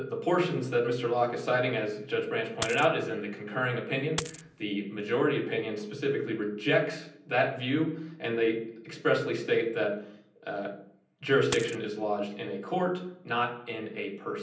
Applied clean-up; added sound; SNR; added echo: none; Coin (dropping); 9 dB; reverberation time 0.6 s.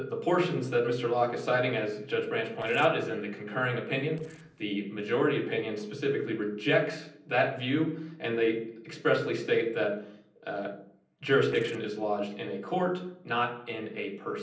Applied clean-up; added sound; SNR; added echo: neural separator model SepFormer DNS4.